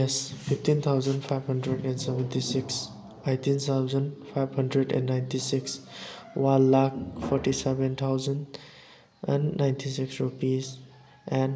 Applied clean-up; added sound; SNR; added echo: none; none; none; none.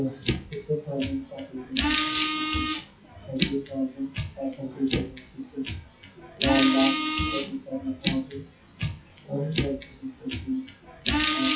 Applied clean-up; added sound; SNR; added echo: classical method WPE with log-MMSE.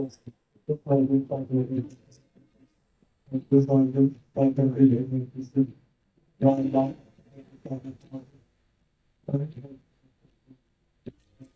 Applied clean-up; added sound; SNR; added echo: neural mask model DeepFilterNet 3.